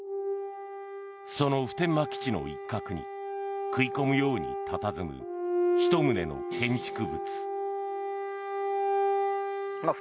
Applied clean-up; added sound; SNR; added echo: none; Bell; 16 dB; none.